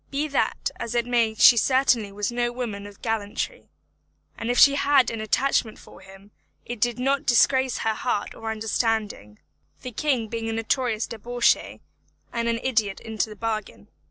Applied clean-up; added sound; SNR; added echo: none; none; none; none.